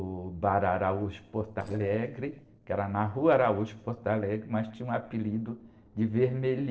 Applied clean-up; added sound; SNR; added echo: neural separator model SepFormer DNS4.